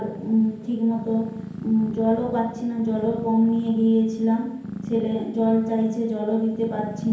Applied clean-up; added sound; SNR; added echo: none; Purr; 12 dB; reverberation time 0.9 s.